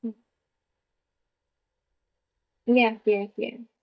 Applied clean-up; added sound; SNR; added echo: neural mask model DeepFilterNet 3.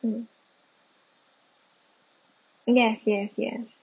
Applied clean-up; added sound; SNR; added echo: none; none; none; none.